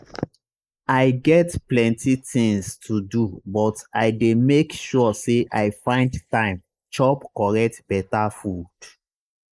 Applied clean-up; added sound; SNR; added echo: neural mask model Resemble Enhance denoiser.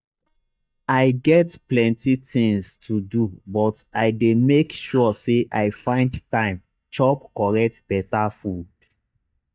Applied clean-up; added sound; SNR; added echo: neural mask model DeepFilterNet 3.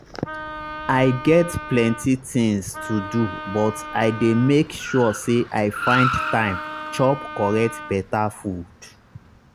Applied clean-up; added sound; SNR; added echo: none; Wind instrument, woodwind instrument + Car; 9 dB; none.